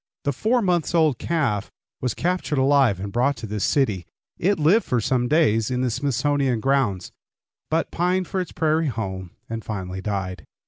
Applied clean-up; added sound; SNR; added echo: none; none; none; none.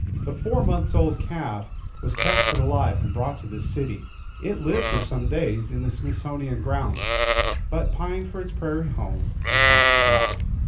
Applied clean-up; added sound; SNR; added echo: none; Livestock, farm animals, working animals; -5 dB; reverberation time 0.3 s.